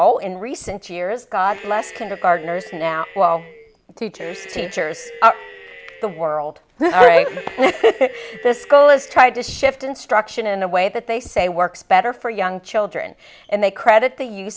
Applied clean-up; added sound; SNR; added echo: none; Cheering; 20 dB; none.